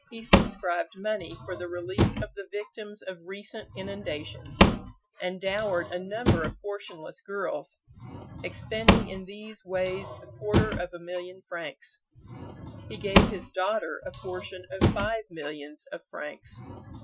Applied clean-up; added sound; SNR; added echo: classical method Wiener filter.